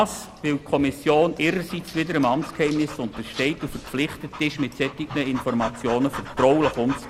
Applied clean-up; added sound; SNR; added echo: none; Dog; 14 dB; none.